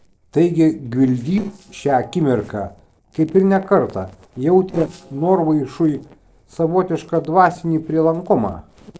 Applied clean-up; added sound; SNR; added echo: neural separator model SepFormer DNS4.